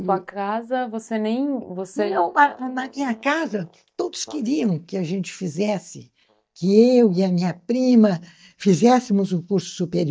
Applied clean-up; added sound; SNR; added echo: neural mask model DeepFilterNet 3.